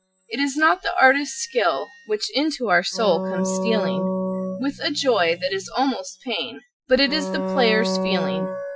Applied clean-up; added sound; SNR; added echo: classical method Wiener filter.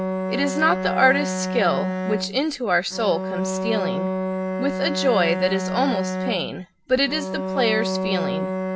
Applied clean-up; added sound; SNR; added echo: none; Bowed string instrument; 2 dB; none.